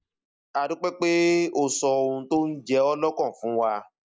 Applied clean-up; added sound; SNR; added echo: neural mask model DeepFilterNet 3.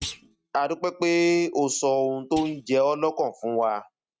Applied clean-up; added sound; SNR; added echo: neural mask model RNNoise.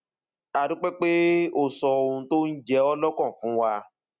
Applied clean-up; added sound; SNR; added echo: none; none; none; none.